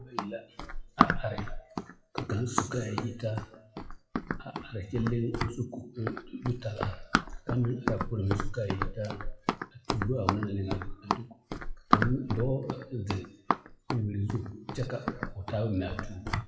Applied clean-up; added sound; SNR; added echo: classical method WPE with log-MMSE.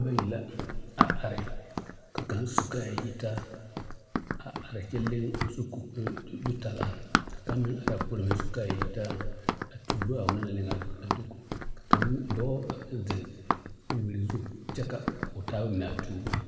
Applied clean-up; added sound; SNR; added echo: none; Run; 0 dB; reverberation time 1.9 s.